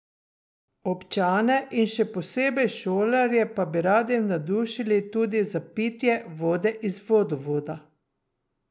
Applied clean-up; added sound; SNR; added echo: none; none; none; none.